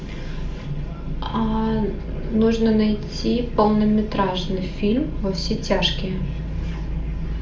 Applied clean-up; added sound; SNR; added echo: none; none; none; reverberation time 0.4 s.